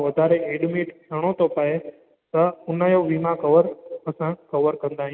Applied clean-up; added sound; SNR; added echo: none; none; none; none.